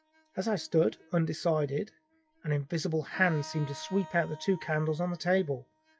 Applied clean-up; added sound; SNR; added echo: classical method WPE with log-MMSE.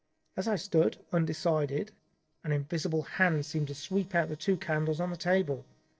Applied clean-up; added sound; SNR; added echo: neural separator model SepFormer DNS4.